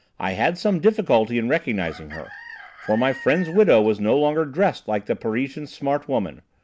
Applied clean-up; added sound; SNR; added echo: none; Chicken, rooster; 19 dB; none.